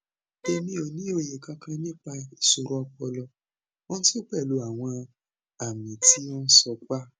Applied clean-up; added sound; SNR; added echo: none; Wind instrument, woodwind instrument; 14 dB; none.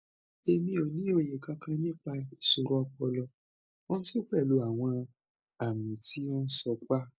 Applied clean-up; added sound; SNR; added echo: neural mask model Resemble Enhance denoiser.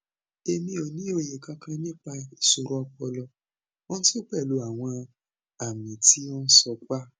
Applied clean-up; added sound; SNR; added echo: none; none; none; none.